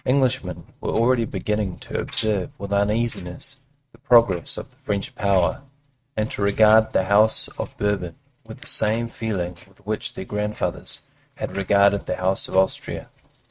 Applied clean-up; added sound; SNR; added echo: neural mask model RNNoise.